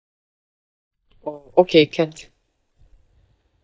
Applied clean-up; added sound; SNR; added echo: neural mask model DeepFilterNet 3.